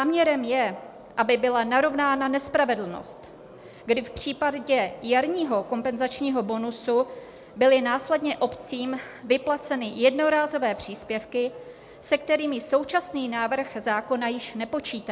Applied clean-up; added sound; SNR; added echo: none; none; none; none.